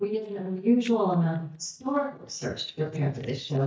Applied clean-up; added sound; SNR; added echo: neural mask model DeepFilterNet 3.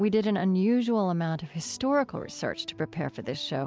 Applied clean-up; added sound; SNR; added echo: none; none; none; none.